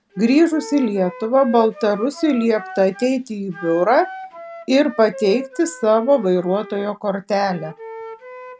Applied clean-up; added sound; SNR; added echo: none; Wind instrument, woodwind instrument; 16 dB; none.